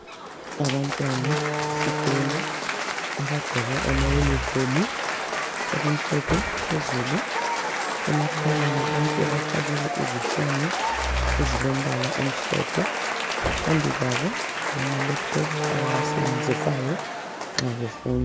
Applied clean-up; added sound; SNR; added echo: none; Slam + Applause / Cheering; -1 dB; none.